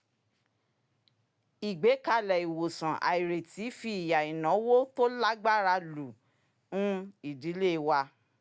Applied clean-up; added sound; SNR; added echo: none; none; none; none.